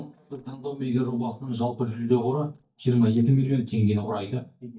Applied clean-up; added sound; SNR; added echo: neural mask model DeepFilterNet 3.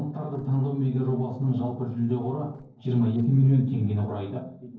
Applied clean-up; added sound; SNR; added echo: neural separator model SepFormer DNS4.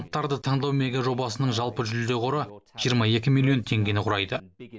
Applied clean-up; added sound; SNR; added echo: none; none; none; none.